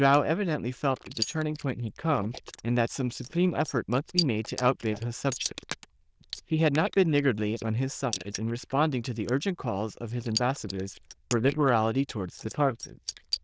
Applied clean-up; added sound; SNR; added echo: neural diffusion model UNIVERSE++.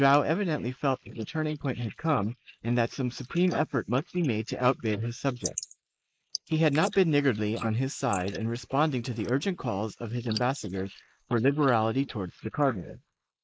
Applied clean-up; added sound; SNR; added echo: neural mask model Resemble Enhance denoiser.